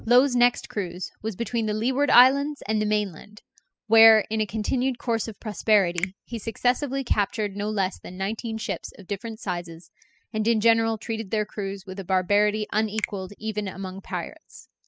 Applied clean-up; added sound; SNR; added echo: classical method spectral subtraction.